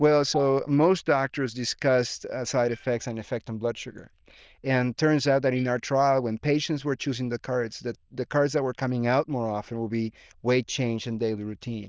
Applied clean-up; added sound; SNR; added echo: neural diffusion model UNIVERSE++.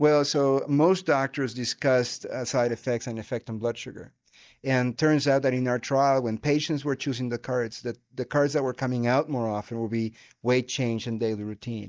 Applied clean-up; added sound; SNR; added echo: neural mask model DeepFilterNet 3.